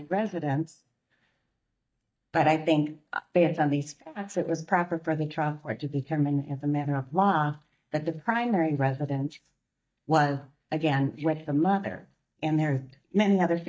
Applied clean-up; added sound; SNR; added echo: neural mask model DeepFilterNet 3.